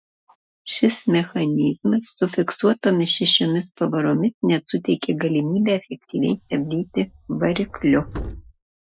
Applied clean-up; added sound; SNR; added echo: classical method Wiener filter.